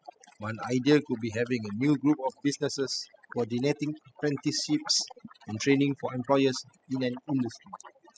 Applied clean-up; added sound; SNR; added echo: classical method spectral subtraction.